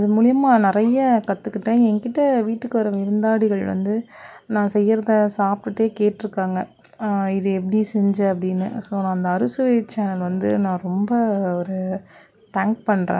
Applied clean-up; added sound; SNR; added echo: none; none; none; none.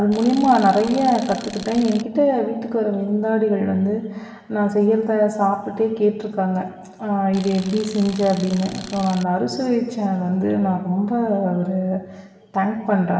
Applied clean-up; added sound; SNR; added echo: none; Tools; 17 dB; reverberation time 1.1 s.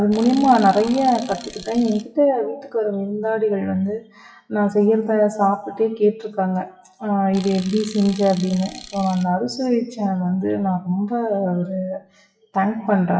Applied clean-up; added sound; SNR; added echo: classical method WPE with log-MMSE.